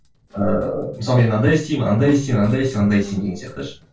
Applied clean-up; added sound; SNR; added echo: neural separator model SepFormer DNS4.